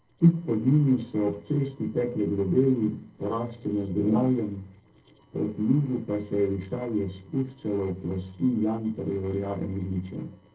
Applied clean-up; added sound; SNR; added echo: neural separator model SepFormer DNS4.